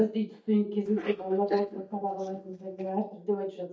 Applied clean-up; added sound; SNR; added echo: neural mask model DeepFilterNet 3.